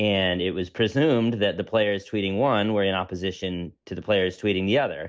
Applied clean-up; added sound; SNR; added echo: none; none; none; none.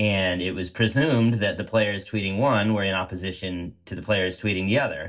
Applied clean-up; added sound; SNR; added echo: none; none; none; reverberation time 0.2 s.